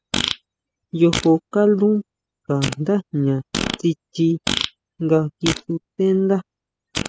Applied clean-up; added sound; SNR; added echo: classical method spectral subtraction.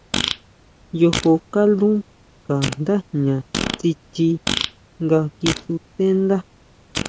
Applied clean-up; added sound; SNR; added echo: none; Fart; 9 dB; none.